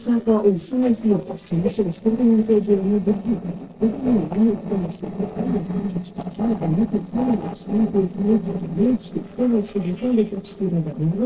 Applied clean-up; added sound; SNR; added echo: neural separator model SepFormer DNS4.